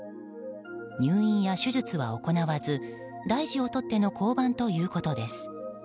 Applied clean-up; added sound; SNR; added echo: none; none; none; none.